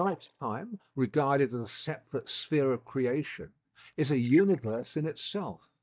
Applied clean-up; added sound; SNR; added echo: neural mask model DeepFilterNet 3.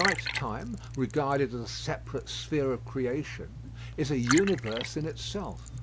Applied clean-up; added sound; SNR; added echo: none; Liquid; 6 dB; none.